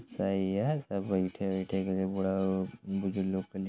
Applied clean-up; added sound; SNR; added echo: none; none; none; none.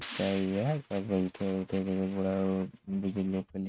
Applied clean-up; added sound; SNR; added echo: neural mask model RNNoise.